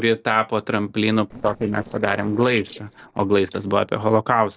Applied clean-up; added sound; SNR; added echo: neural separator model SepFormer DNS4.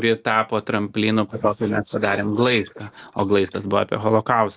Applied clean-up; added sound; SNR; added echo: neural mask model Resemble Enhance denoiser.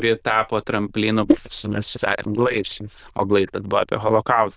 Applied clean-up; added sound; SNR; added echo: neural diffusion model UNIVERSE++.